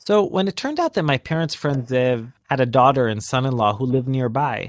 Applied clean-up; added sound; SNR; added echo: neural mask model DeepFilterNet 3.